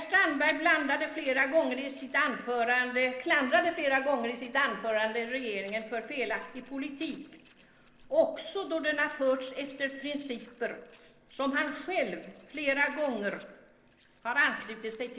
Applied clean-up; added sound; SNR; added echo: neural separator model SepFormer DNS4.